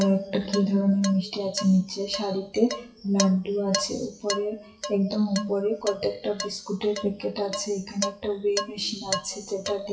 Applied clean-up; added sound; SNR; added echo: classical method WPE with log-MMSE.